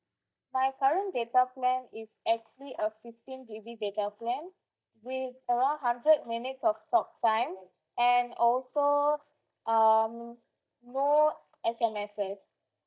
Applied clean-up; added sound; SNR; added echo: neural mask model DeepFilterNet 3.